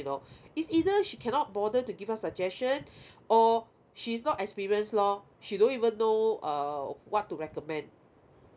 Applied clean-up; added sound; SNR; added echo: none; none; none; none.